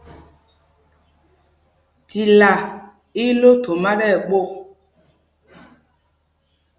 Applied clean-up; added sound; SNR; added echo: none; none; none; none.